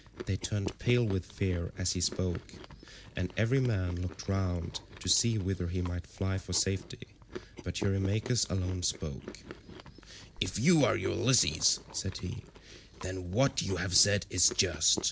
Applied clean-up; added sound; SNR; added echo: none; Chewing, mastication; 16 dB; none.